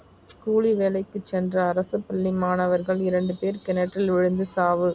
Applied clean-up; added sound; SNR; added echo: none; none; none; none.